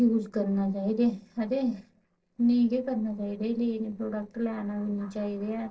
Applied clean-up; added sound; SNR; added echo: neural separator model SepFormer DNS4.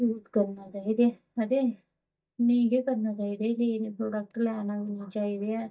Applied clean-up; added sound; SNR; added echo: neural mask model DeepFilterNet 3.